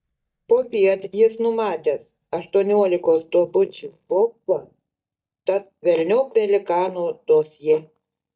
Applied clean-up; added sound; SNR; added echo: neural mask model DeepFilterNet 3.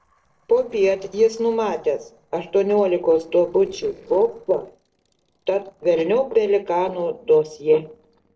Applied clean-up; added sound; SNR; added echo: neural separator model SepFormer DNS4.